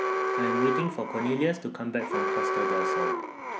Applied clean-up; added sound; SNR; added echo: none; Alarm; -2 dB; none.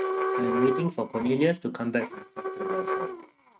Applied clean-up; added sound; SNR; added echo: neural mask model RNNoise.